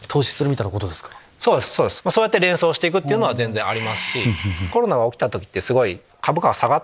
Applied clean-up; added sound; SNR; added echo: none; none; none; none.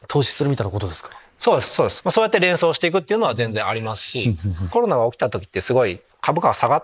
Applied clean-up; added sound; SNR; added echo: neural mask model Resemble Enhance denoiser.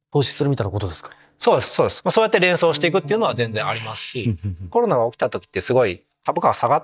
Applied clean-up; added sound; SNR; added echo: neural mask model DeepFilterNet 3.